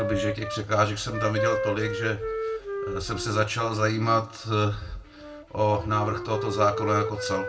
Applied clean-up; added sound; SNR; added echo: none; Wind instrument, woodwind instrument; 6 dB; reverberation time 0.2 s.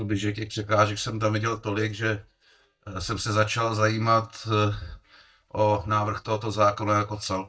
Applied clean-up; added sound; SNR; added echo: neural mask model DeepFilterNet 3.